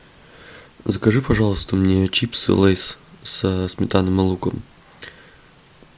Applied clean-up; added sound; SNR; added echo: none; none; none; none.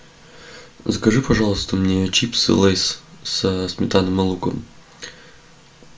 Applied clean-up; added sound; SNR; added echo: none; none; none; reverberation time 0.2 s.